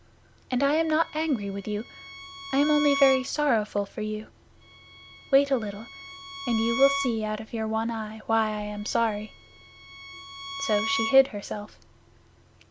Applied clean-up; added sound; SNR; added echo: none; Bowed string instrument; 10 dB; none.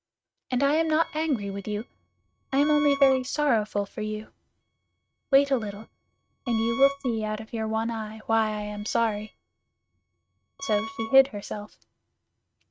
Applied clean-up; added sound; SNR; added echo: neural mask model RNNoise.